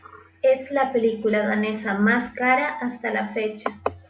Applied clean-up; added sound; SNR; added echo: none; none; none; none.